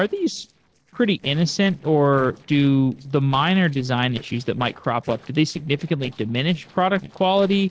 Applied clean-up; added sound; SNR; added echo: neural separator model SepFormer DNS4.